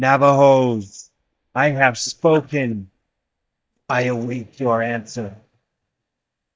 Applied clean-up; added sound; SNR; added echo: neural mask model DeepFilterNet 3.